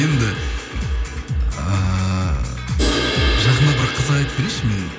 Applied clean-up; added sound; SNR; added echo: none; Crash cymbal; 7 dB; reverberation time 0.4 s.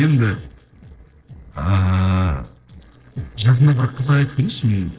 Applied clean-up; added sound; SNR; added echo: neural separator model SepFormer DNS4.